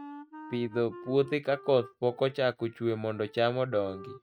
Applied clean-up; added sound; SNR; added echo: neural mask model RNNoise.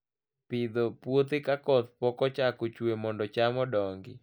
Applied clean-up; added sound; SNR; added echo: none; none; none; none.